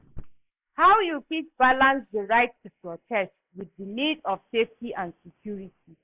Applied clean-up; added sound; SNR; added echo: neural mask model Resemble Enhance denoiser.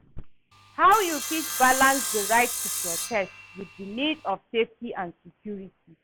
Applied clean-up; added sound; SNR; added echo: none; Sawing; 6 dB; none.